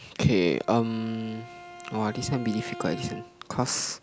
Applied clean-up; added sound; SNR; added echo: none; Bowed string instrument; 15 dB; none.